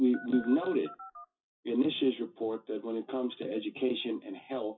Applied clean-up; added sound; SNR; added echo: classical method WPE with log-MMSE.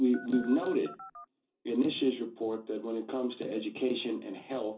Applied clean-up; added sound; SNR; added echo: none; Telephone; 15 dB; reverberation time 0.5 s.